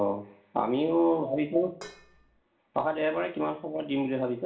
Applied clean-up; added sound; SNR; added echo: none; Dishes, pots, and pans; 19 dB; reverberation time 0.5 s.